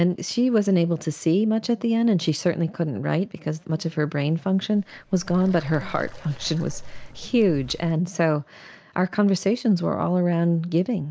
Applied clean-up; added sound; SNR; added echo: none; Water; 15 dB; none.